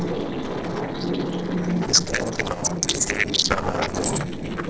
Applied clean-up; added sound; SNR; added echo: neural separator model SepFormer DNS4.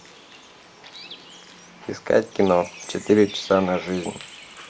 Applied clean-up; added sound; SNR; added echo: none; Bird; 18 dB; none.